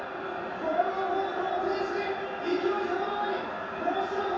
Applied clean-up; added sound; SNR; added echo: none; none; none; reverberation time 0.7 s.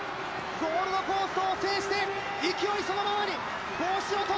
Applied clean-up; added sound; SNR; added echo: none; none; none; none.